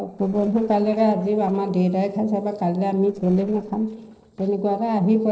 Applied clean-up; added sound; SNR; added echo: neural separator model SepFormer DNS4.